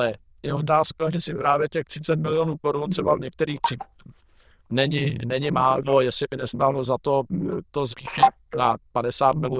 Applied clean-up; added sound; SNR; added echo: neural diffusion model UNIVERSE++.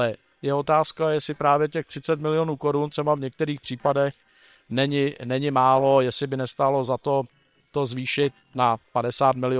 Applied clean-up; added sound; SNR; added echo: neural separator model SepFormer WHAM!.